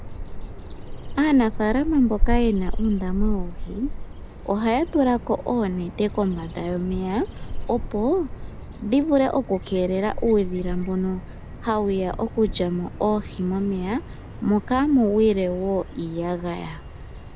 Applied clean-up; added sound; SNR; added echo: none; Bird vocalization, bird call, bird song; 6 dB; none.